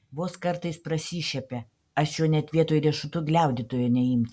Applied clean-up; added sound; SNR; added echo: none; none; none; none.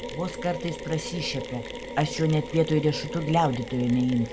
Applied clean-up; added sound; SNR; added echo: none; Mechanisms; 10 dB; none.